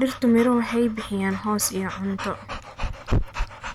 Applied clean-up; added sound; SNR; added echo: none; Dog / Breathing; 6 dB; none.